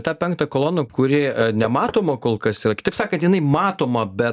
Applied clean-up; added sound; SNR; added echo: neural mask model Resemble Enhance denoiser.